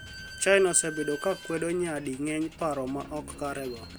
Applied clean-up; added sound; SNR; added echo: none; Squeak / Slam; 14 dB; none.